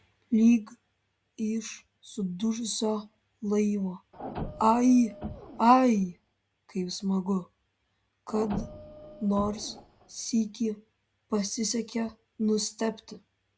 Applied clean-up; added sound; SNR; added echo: none; Printer; 12 dB; none.